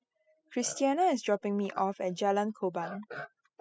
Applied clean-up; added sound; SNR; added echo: classical method spectral subtraction.